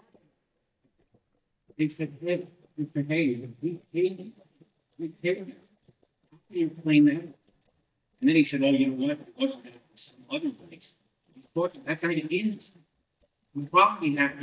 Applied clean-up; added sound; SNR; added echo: neural mask model DeepFilterNet 3.